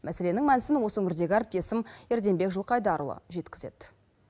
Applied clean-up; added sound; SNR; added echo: none; none; none; none.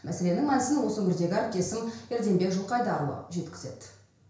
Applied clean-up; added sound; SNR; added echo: none; none; none; reverberation time 0.5 s.